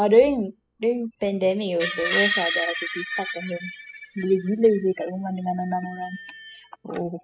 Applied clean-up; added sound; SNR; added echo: classical method spectral subtraction.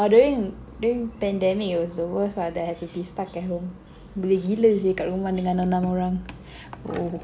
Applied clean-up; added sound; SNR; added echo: none; none; none; none.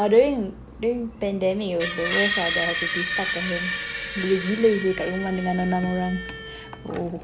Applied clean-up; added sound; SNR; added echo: none; Screech; 6 dB; none.